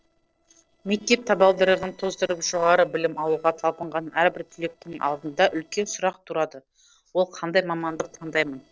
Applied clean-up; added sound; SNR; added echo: neural separator model SepFormer DNS4.